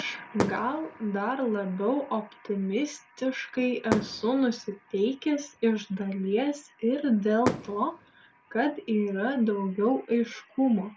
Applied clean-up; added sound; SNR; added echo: none; Fireworks; 12 dB; none.